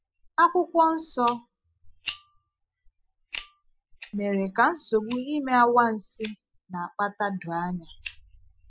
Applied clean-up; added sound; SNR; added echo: classical method spectral subtraction.